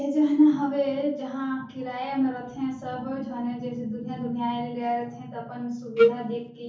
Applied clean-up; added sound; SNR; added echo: none; Wind instrument, woodwind instrument; -5 dB; reverberation time 0.6 s.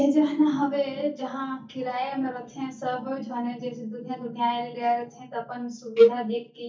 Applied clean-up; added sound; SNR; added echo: neural mask model DeepFilterNet 3.